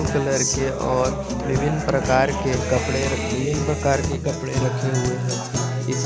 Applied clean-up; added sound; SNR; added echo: none; Guitar; 2 dB; none.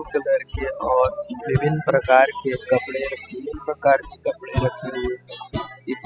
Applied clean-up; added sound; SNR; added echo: classical method spectral subtraction.